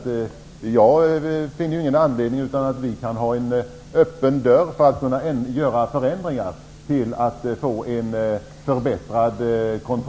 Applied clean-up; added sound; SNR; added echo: none; none; none; none.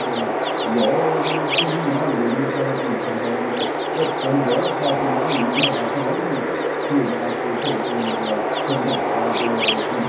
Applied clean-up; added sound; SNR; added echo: none; Chirp, tweet; -3 dB; reverberation time 0.9 s.